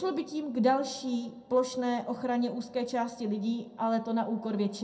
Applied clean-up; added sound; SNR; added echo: none; none; none; reverberation time 0.2 s.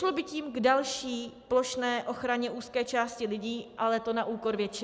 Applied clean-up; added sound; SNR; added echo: none; none; none; none.